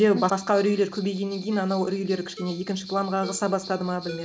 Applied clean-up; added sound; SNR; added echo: none; Ringtone + Bell; 18 dB; none.